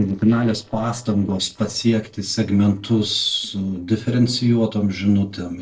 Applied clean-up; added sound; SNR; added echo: neural separator model SepFormer DNS4.